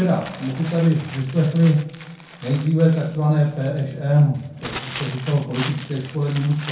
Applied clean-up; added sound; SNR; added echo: none; Crumpling, crinkling; 17 dB; reverberation time 0.5 s.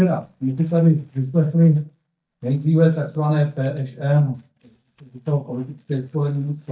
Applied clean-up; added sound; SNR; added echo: neural mask model DeepFilterNet 3.